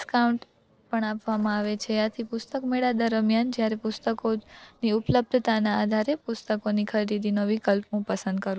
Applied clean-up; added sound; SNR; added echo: neural separator model SepFormer DNS4.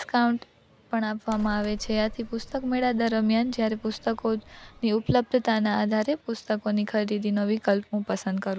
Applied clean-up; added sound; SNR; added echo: none; Bird; 17 dB; none.